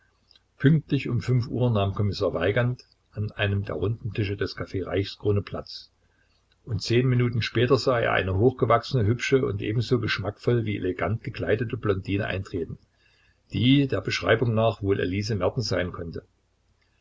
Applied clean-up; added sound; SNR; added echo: none; none; none; none.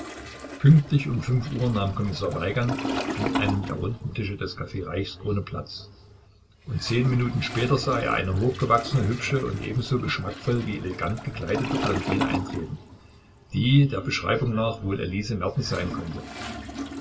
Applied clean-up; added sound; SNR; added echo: none; Toilet flush; 9 dB; reverberation time 2.0 s.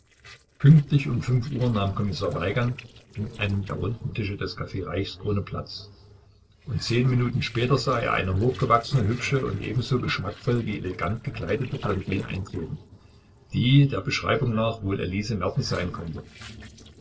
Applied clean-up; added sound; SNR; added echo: neural separator model SepFormer DNS4.